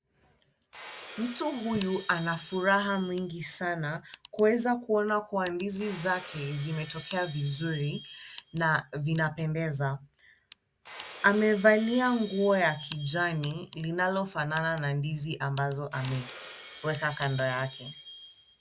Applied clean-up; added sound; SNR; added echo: none; Shatter; 19 dB; none.